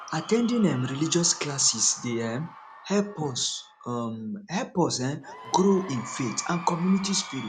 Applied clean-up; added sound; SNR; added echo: none; Crowd / Cheering; 16 dB; none.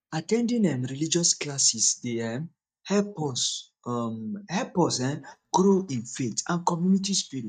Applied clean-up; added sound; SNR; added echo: neural mask model DeepFilterNet 3.